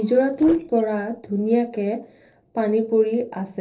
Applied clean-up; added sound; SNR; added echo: neural separator model SepFormer DNS4.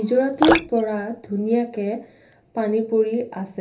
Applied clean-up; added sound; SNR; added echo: none; Drip; 5 dB; reverberation time 0.3 s.